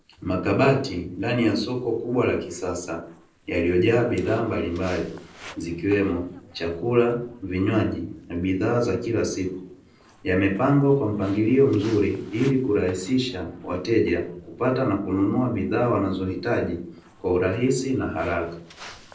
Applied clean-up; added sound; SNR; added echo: neural separator model SepFormer DNS4.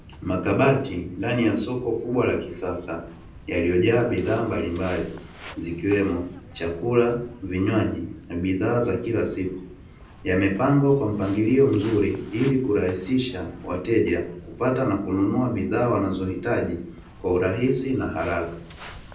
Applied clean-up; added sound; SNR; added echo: none; Walk, footsteps; 20 dB; reverberation time 0.6 s.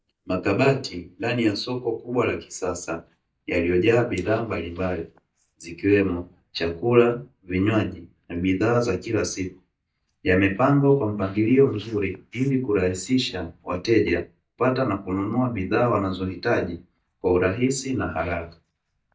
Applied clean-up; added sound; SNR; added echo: neural mask model DeepFilterNet 3.